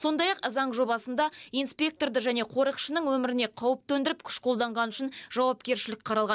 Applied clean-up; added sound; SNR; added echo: none; none; none; none.